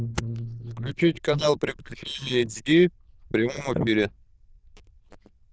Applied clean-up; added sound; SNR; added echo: neural diffusion model UNIVERSE++.